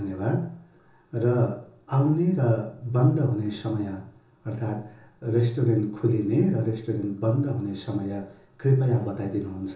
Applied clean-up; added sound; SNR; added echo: none; none; none; reverberation time 0.6 s.